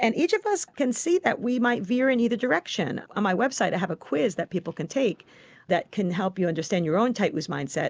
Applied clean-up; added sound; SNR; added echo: none; none; none; none.